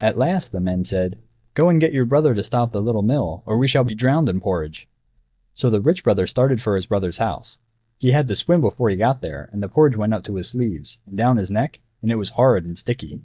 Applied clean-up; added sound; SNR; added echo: neural mask model DeepFilterNet 3.